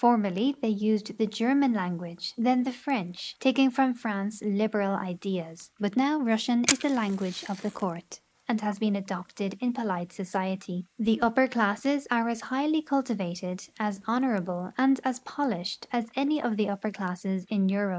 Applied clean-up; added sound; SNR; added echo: neural mask model Resemble Enhance denoiser.